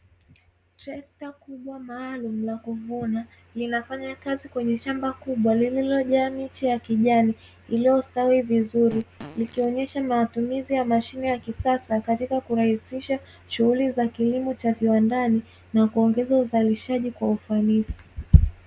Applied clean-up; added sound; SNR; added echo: none; Fart; 19 dB; none.